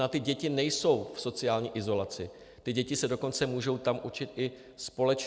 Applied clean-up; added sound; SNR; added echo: none; none; none; none.